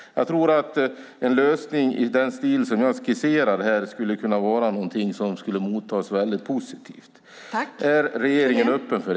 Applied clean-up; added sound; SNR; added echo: none; none; none; none.